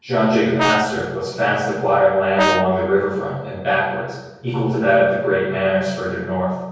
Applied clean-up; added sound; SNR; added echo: none; Brass instrument; 4 dB; reverberation time 1.3 s.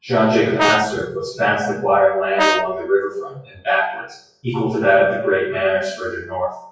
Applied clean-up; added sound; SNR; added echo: classical method WPE with log-MMSE.